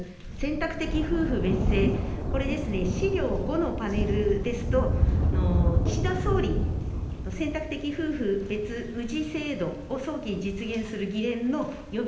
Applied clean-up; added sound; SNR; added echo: none; Thunder; -1 dB; reverberation time 0.9 s.